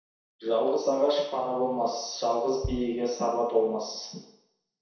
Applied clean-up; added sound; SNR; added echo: none; Bass drum; 14 dB; reverberation time 0.7 s.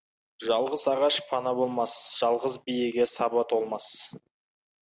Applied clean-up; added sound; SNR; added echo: none; none; none; none.